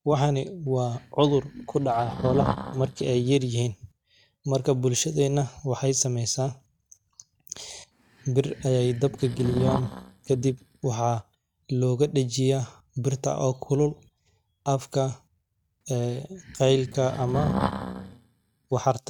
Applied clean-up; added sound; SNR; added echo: neural mask model RNNoise.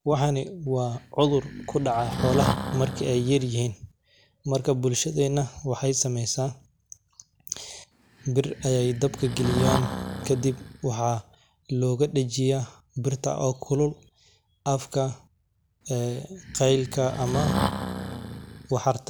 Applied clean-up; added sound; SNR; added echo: none; Breathing; 5 dB; none.